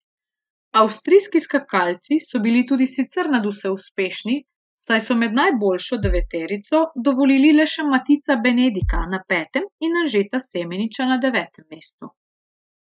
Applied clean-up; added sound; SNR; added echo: classical method Wiener filter.